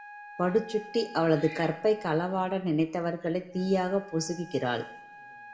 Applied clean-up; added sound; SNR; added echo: none; Wind instrument, woodwind instrument; 19 dB; reverberation time 0.9 s.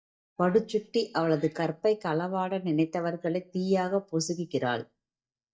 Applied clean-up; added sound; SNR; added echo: neural mask model DeepFilterNet 3.